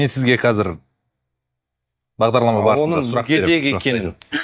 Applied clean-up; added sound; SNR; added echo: neural mask model DeepFilterNet 3.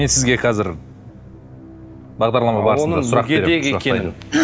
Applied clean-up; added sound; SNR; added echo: none; Musical instrument; 18 dB; none.